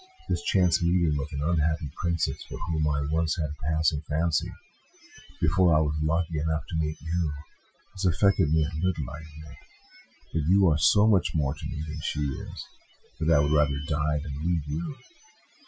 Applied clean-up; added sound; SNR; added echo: classical method Wiener filter.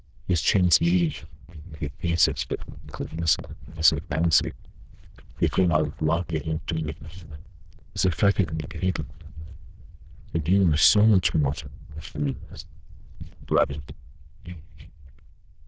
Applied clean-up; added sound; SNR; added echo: neural diffusion model UNIVERSE++.